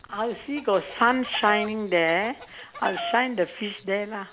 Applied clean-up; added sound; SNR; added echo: none; Chicken, rooster; 12 dB; none.